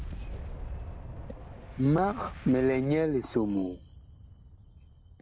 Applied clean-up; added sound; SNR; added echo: none; Boom; 11 dB; none.